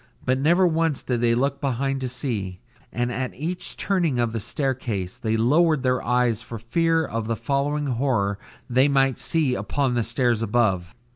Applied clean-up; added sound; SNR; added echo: none; none; none; none.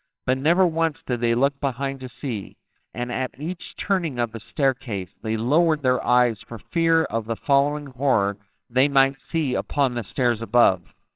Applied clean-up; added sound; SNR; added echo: neural separator model SepFormer WHAMR!.